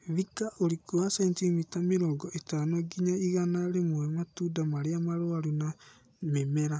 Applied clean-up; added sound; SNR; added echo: none; none; none; none.